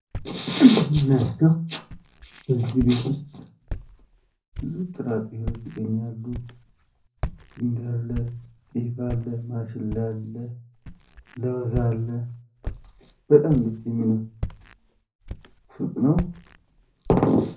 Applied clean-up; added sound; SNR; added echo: none; Walk, footsteps; 12 dB; reverberation time 0.4 s.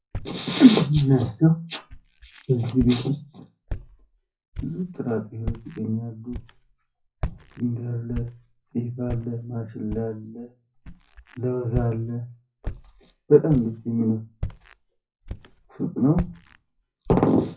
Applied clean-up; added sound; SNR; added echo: classical method WPE with log-MMSE.